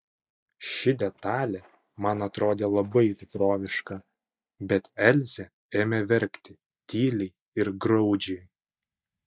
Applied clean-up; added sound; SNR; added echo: neural mask model DeepFilterNet 3.